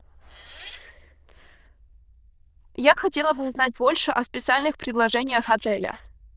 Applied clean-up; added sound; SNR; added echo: neural diffusion model UNIVERSE++.